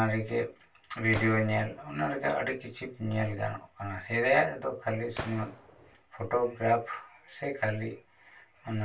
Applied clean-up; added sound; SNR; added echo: none; Gunshot, gunfire; 13 dB; reverberation time 0.2 s.